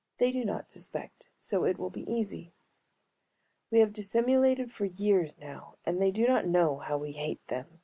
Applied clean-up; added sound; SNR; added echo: none; none; none; none.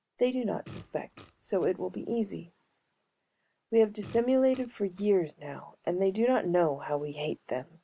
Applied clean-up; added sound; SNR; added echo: none; Fart; 20 dB; none.